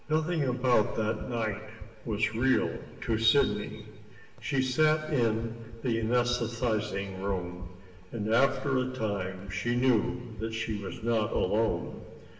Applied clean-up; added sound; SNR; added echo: none; Run; 15 dB; reverberation time 1.4 s.